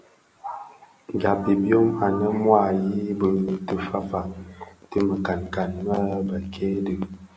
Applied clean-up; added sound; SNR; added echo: none; none; none; none.